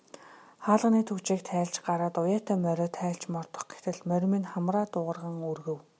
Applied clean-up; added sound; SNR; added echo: none; none; none; none.